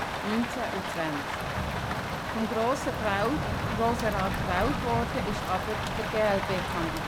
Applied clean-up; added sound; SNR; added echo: none; Rain; 0 dB; none.